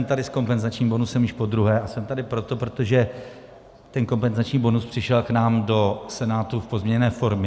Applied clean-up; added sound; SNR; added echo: none; none; none; none.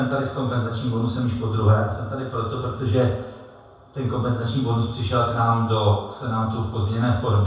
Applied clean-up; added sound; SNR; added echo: none; none; none; reverberation time 0.7 s.